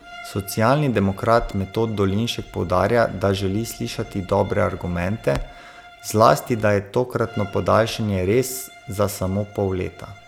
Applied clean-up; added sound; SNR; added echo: none; Crackle + Bowed string instrument; 19 dB; none.